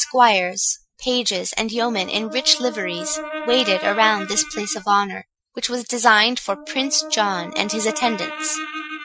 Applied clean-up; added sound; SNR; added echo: classical method Wiener filter.